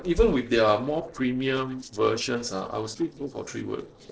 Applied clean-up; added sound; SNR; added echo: neural separator model SepFormer DNS4.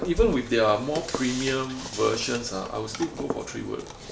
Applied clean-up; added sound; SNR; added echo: none; none; none; none.